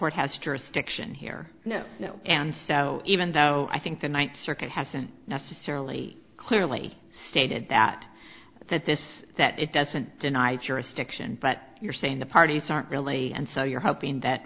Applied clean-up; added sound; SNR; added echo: none; none; none; none.